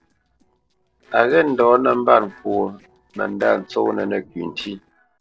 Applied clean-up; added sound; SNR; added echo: neural separator model SepFormer DNS4.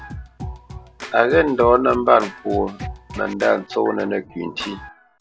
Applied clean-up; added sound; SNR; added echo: none; Scratching (performance technique); 14 dB; none.